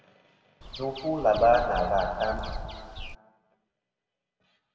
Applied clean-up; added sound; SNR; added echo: none; Bird vocalization, bird call, bird song; 9 dB; reverberation time 2.4 s.